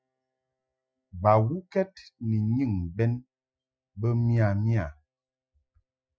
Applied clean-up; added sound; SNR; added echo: classical method Wiener filter.